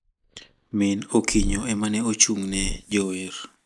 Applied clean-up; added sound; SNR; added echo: neural mask model DeepFilterNet 3.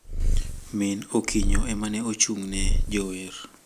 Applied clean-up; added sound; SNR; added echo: none; Purr; -2 dB; none.